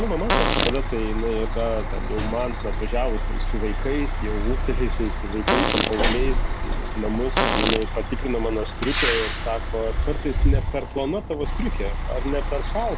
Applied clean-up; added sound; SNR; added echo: none; Truck + Fart; -4 dB; none.